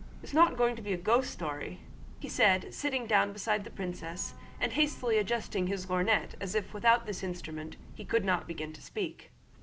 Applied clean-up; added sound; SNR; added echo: none; Train / Breathing; 14 dB; none.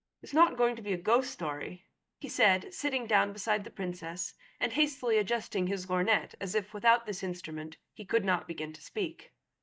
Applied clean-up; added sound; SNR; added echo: neural mask model DeepFilterNet 3.